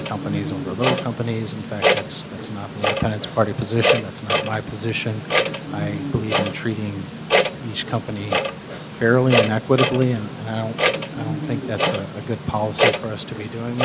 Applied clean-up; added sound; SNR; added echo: none; Clock; -1 dB; none.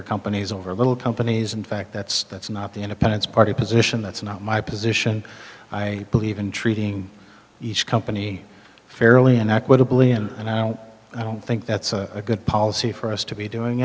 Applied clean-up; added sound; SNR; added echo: none; none; none; none.